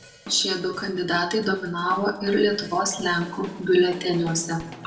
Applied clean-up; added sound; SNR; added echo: none; Drum kit; 17 dB; reverberation time 0.7 s.